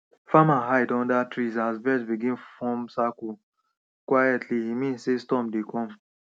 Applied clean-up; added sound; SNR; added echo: none; none; none; none.